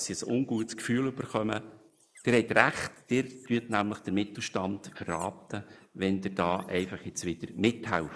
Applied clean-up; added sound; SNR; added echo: neural mask model Resemble Enhance denoiser.